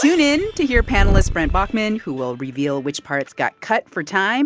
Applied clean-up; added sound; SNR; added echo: none; Purr; 0 dB; none.